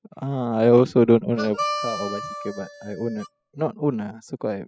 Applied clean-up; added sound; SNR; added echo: classical method spectral subtraction.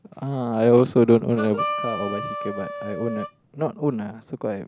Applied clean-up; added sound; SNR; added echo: none; Harmonica; 8 dB; none.